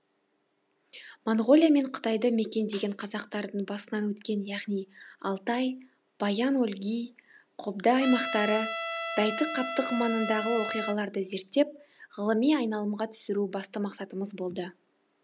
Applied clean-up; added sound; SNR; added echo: none; Trumpet; 5 dB; none.